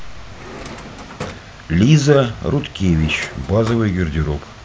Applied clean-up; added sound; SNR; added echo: none; Drawer open or close; 18 dB; none.